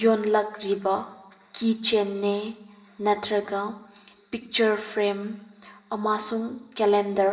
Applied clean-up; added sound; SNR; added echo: none; none; none; reverberation time 0.8 s.